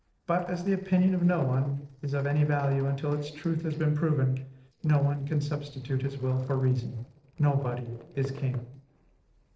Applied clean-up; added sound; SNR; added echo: neural separator model SepFormer DNS4.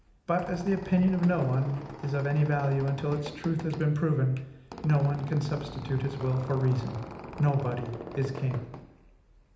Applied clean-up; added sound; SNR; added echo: none; Squeak; 14 dB; reverberation time 0.8 s.